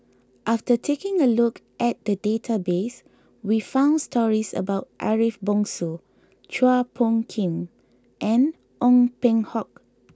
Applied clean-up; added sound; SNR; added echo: none; none; none; none.